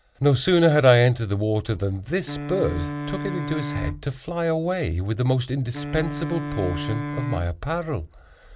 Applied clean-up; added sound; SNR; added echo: none; Wind instrument, woodwind instrument; 9 dB; none.